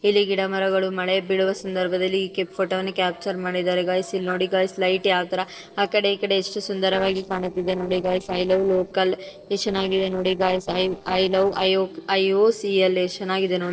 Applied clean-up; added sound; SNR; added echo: neural separator model SepFormer DNS4.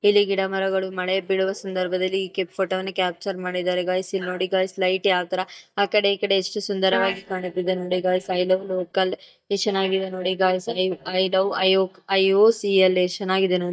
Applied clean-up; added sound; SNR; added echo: neural mask model DeepFilterNet 3.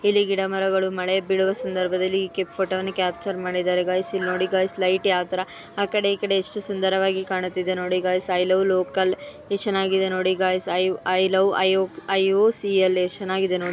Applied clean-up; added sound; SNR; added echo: none; none; none; none.